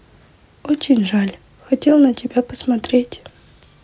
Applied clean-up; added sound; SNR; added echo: none; none; none; none.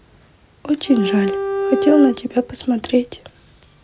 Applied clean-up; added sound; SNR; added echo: none; Bowed string instrument; 3 dB; none.